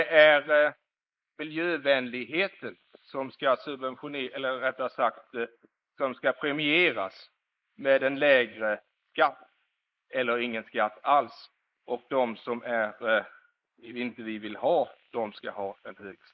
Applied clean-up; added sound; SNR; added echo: neural mask model Resemble Enhance denoiser.